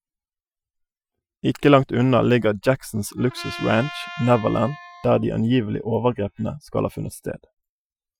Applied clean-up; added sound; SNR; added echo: classical method Wiener filter.